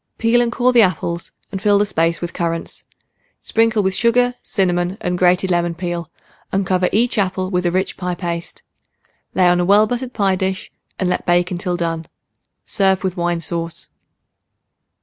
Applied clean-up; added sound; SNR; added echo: none; none; none; none.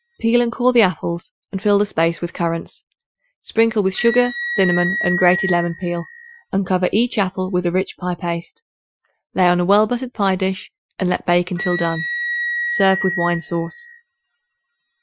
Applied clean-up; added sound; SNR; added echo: classical method Wiener filter.